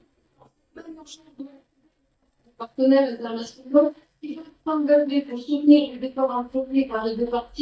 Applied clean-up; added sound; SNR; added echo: neural mask model DeepFilterNet 3.